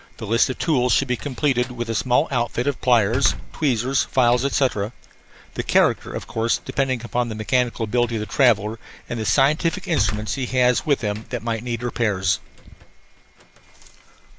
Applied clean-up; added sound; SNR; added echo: none; Slam; 13 dB; none.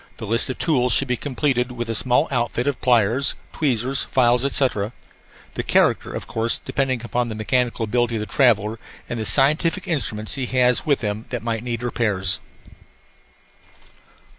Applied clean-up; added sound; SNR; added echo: none; none; none; none.